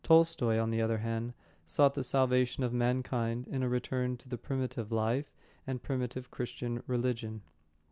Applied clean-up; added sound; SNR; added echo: none; none; none; none.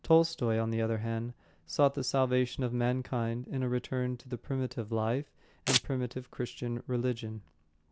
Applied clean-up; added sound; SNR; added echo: none; Domestic sounds, home sounds; 2 dB; none.